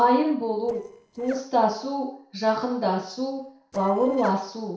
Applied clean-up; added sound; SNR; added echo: neural separator model SepFormer DNS4.